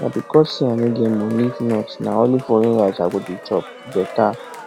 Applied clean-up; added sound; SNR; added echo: none; Cheering; 15 dB; none.